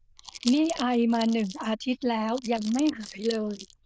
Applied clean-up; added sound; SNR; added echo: neural diffusion model UNIVERSE++.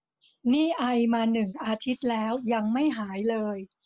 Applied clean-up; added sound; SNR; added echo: none; none; none; none.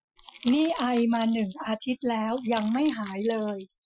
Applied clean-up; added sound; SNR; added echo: classical method Wiener filter.